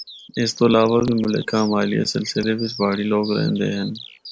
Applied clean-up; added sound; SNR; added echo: none; Bird vocalization, bird call, bird song; 18 dB; none.